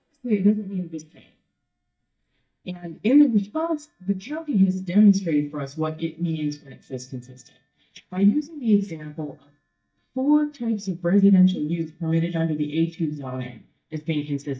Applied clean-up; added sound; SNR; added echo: neural mask model DeepFilterNet 3.